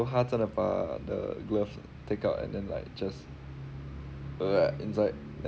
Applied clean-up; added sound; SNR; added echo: none; none; none; none.